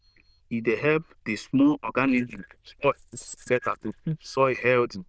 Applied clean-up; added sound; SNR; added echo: neural diffusion model UNIVERSE++.